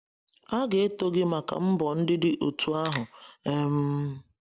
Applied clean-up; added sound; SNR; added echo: none; Crackle; 13 dB; none.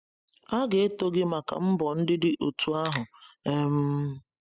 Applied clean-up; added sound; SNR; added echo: classical method spectral subtraction.